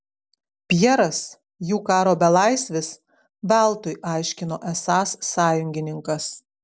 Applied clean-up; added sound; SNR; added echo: none; none; none; none.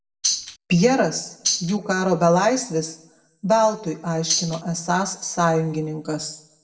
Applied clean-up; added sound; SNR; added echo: none; Tambourine; 1 dB; reverberation time 0.6 s.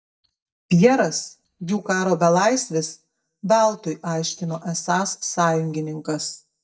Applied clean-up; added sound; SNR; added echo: neural mask model DeepFilterNet 3.